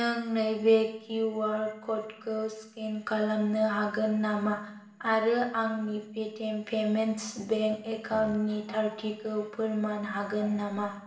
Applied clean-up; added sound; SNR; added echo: none; Fart; 17 dB; reverberation time 0.7 s.